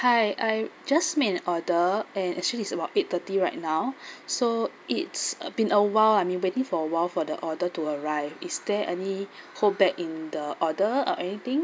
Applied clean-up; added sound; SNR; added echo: none; none; none; none.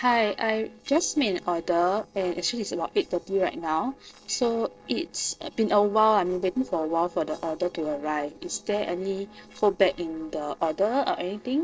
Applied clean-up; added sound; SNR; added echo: neural separator model SepFormer DNS4.